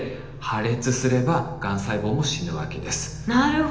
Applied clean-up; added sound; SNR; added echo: none; none; none; reverberation time 0.9 s.